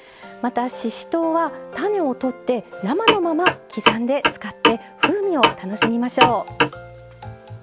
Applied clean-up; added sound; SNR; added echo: none; Clock; -2 dB; none.